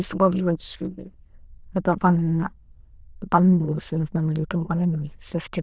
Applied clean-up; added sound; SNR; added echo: neural diffusion model UNIVERSE++.